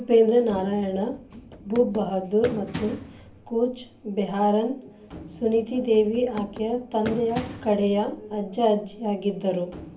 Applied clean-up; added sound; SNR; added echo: none; Run; 15 dB; reverberation time 0.3 s.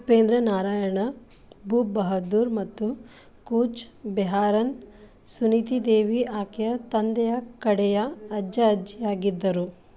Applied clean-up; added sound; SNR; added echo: none; none; none; none.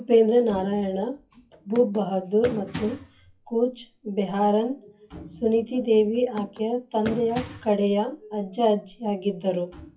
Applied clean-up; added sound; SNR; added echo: classical method WPE with log-MMSE.